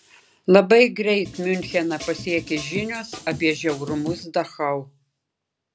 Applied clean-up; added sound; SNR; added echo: none; Drum kit; 14 dB; none.